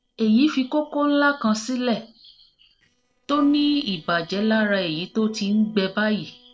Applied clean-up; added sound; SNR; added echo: neural separator model SepFormer DNS4.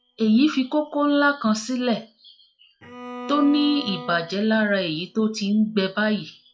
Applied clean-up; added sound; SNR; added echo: classical method log-MMSE.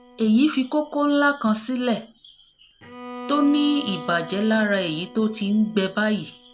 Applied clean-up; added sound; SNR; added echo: none; Bowed string instrument; 17 dB; none.